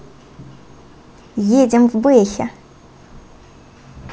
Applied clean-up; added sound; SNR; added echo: none; none; none; none.